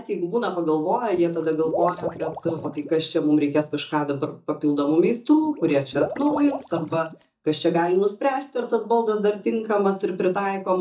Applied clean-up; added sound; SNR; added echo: neural mask model DeepFilterNet 3.